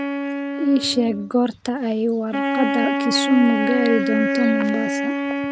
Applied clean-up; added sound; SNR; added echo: none; Wind instrument, woodwind instrument; 2 dB; none.